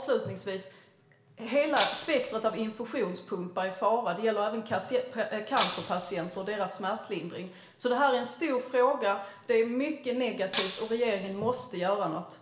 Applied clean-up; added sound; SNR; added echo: none; Shatter; 3 dB; reverberation time 0.7 s.